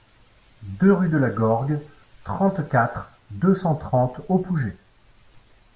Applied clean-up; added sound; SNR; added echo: none; none; none; none.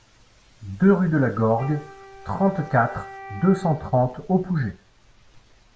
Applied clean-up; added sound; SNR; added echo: none; Wind instrument, woodwind instrument; 18 dB; none.